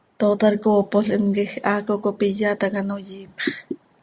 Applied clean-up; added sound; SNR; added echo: none; none; none; none.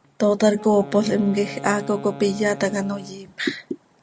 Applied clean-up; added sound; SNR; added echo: none; Wind instrument, woodwind instrument; 16 dB; none.